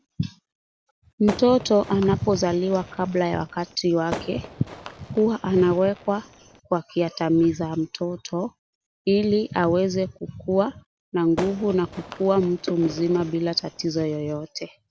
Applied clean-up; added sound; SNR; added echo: none; Fireworks; 15 dB; none.